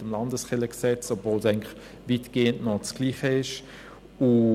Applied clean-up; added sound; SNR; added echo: none; none; none; none.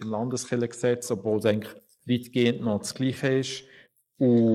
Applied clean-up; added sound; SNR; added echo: neural mask model Resemble Enhance denoiser.